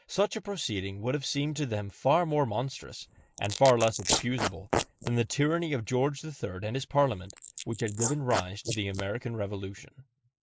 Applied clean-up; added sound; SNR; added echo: neural mask model Resemble Enhance denoiser.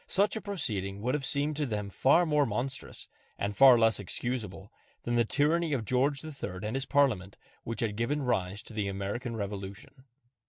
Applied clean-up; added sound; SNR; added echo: none; none; none; none.